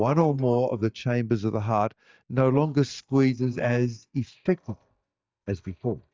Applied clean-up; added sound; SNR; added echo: neural mask model DeepFilterNet 3.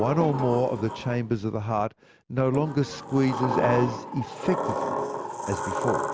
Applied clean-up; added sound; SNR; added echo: none; Sliding door; 5 dB; none.